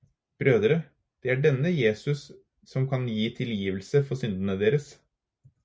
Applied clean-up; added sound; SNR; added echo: none; none; none; none.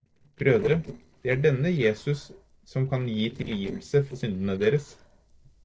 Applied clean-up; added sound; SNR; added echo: neural separator model SepFormer DNS4.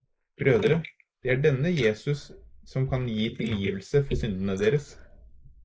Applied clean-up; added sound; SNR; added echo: neural mask model Resemble Enhance denoiser.